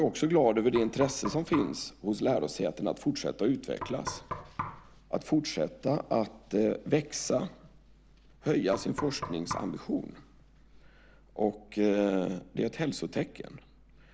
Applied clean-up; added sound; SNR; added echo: none; Knock; 11 dB; none.